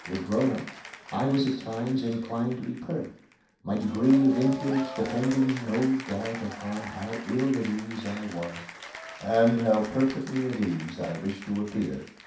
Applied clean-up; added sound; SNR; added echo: none; Applause / Cheering; 14 dB; reverberation time 0.6 s.